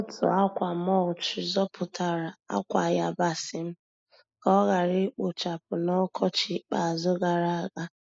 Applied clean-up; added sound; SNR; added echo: neural mask model Resemble Enhance denoiser.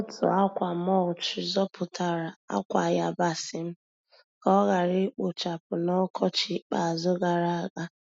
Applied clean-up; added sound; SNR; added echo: none; none; none; none.